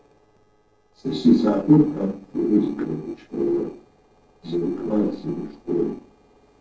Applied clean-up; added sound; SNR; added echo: neural separator model SepFormer DNS4.